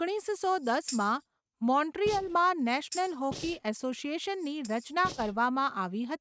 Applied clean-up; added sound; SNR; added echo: neural mask model RNNoise.